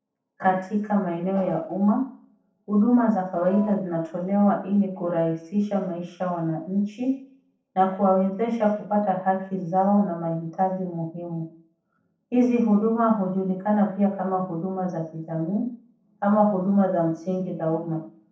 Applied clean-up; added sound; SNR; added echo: neural separator model SepFormer DNS4.